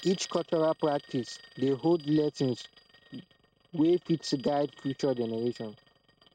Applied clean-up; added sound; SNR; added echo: neural mask model RNNoise.